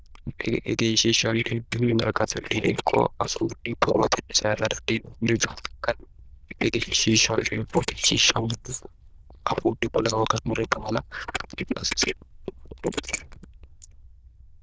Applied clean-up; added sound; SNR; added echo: neural diffusion model UNIVERSE++.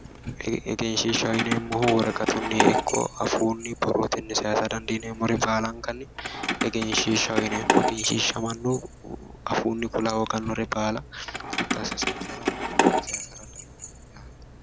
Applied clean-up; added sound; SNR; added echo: none; Keys jangling; 2 dB; none.